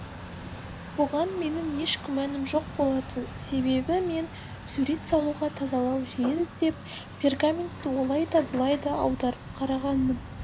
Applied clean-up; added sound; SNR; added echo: none; Truck; 12 dB; none.